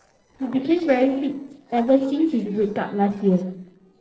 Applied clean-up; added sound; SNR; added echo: neural separator model SepFormer DNS4.